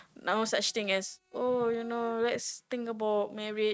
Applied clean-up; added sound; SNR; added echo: neural mask model RNNoise.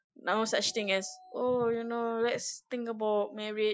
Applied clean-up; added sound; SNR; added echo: classical method Wiener filter.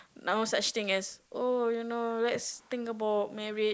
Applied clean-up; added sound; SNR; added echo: neural mask model Resemble Enhance denoiser.